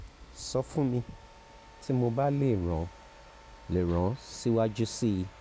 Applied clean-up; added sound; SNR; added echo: none; Mechanisms; 20 dB; none.